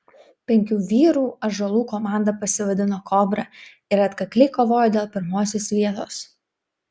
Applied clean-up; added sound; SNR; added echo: none; none; none; none.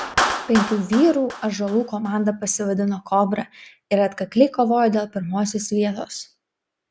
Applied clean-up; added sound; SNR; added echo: none; Clapping; 10 dB; none.